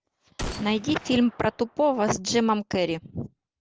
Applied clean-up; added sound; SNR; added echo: none; Gunshot, gunfire; 15 dB; none.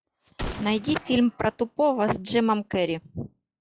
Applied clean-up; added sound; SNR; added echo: classical method log-MMSE.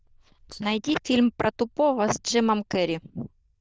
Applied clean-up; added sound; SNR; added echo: neural diffusion model UNIVERSE++.